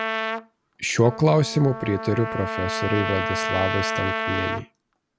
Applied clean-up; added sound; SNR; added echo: none; Trumpet; 4 dB; none.